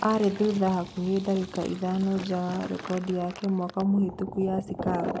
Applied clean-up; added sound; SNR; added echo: none; Fill (with liquid); 12 dB; none.